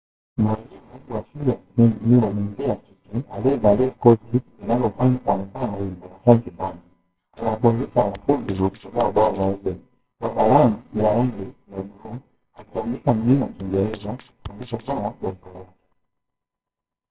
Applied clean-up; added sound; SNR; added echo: neural separator model SepFormer WHAMR!.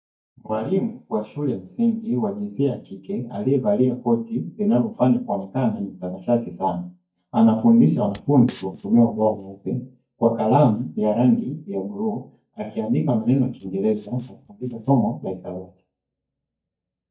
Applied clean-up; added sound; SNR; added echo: neural mask model DeepFilterNet 3.